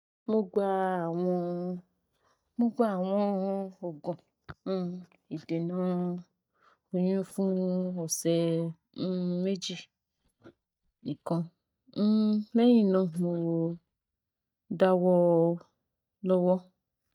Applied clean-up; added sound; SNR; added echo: neural mask model DeepFilterNet 3.